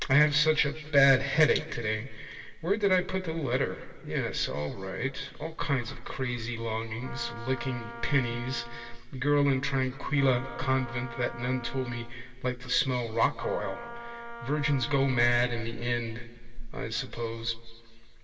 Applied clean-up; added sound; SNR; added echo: none; Wind instrument, woodwind instrument; 15 dB; reverberation time 1.9 s.